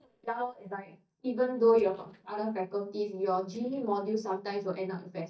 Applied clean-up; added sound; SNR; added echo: neural mask model DeepFilterNet 3.